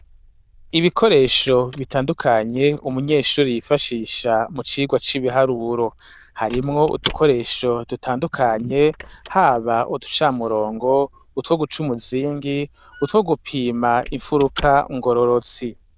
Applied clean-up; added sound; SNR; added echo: neural diffusion model UNIVERSE++.